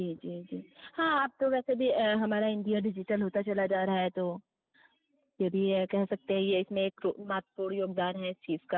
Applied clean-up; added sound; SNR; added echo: none; none; none; none.